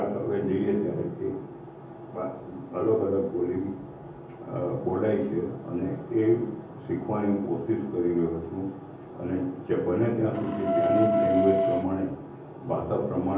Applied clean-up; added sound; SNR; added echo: none; Wind instrument, woodwind instrument; -1 dB; reverberation time 0.7 s.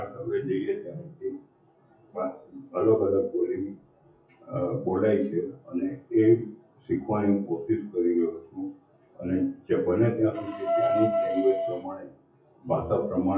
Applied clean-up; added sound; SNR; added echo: classical method WPE with log-MMSE.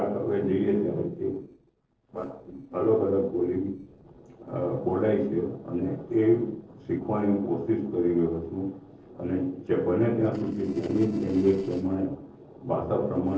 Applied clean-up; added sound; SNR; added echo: neural separator model SepFormer DNS4.